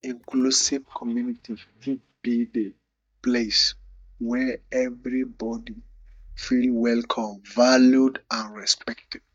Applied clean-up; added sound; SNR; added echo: neural mask model DeepFilterNet 3.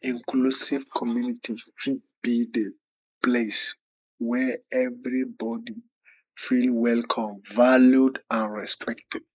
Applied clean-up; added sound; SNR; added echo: neural mask model Resemble Enhance denoiser.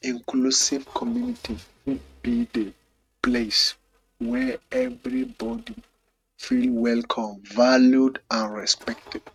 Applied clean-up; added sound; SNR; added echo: neural mask model RNNoise.